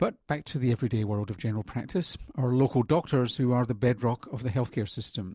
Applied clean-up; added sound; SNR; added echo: none; none; none; none.